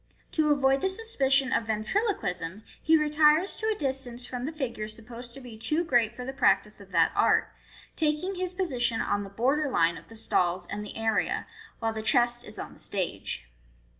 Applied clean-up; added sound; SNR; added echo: none; none; none; none.